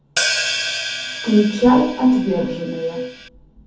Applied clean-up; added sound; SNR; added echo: none; Hi-hat; 6 dB; reverberation time 0.5 s.